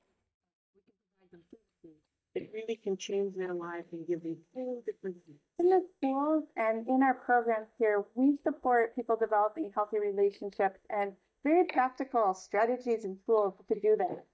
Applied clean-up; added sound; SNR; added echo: neural mask model DeepFilterNet 3.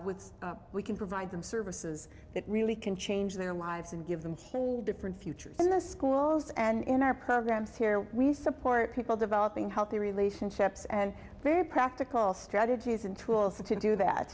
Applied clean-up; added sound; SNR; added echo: none; none; none; none.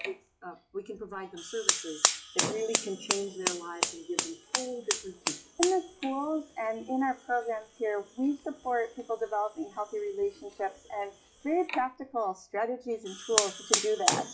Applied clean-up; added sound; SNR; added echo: classical method WPE with log-MMSE.